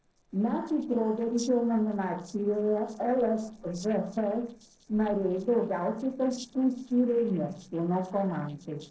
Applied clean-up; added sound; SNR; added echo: neural separator model SepFormer DNS4.